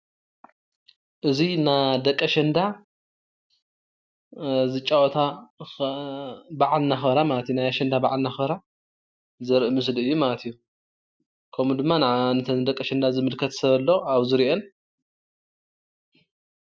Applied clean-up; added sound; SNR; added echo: none; none; none; none.